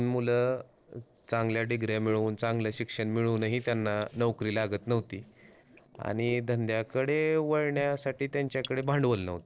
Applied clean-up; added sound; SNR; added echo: neural separator model SepFormer DNS4.